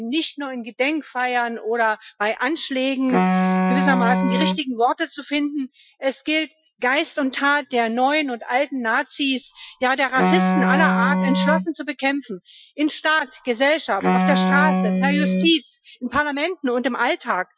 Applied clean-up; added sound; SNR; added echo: classical method Wiener filter.